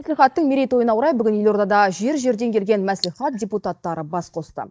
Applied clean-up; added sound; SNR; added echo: neural mask model DeepFilterNet 3.